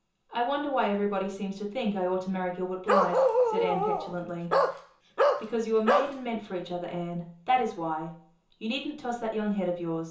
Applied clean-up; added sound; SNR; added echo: none; Bark; -4 dB; reverberation time 0.6 s.